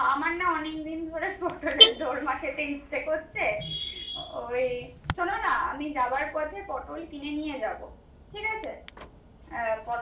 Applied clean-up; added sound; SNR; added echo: none; Alarm / Car; 1 dB; reverberation time 0.4 s.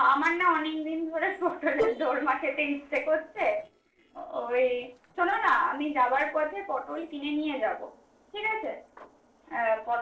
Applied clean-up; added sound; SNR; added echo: neural separator model SepFormer DNS4.